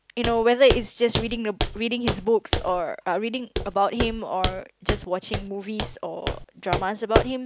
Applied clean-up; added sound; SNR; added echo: none; Walk, footsteps; 4 dB; none.